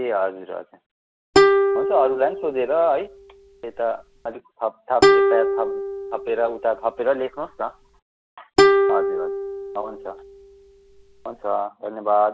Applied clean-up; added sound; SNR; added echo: none; Plucked string instrument; -3 dB; none.